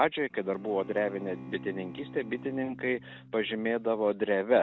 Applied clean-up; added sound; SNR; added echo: none; Bowed string instrument; 16 dB; none.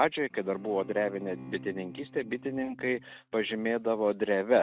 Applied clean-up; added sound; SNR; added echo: neural mask model RNNoise.